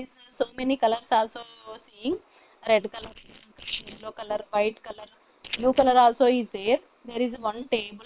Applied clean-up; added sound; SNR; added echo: neural separator model SepFormer WHAM!.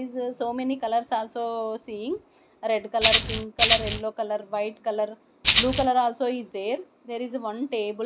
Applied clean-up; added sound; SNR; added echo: none; Rattle (instrument); -4 dB; none.